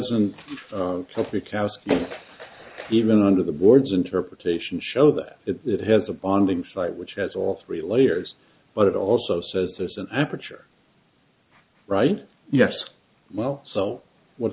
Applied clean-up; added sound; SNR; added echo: none; none; none; none.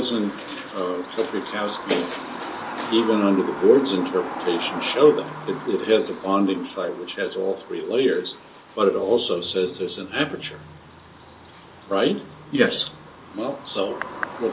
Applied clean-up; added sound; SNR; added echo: none; Bird vocalization, bird call, bird song; 12 dB; reverberation time 0.2 s.